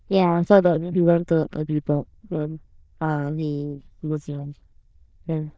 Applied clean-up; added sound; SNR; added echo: neural diffusion model UNIVERSE++.